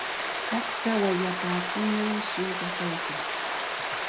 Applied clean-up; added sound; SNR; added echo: none; Stream; 0 dB; none.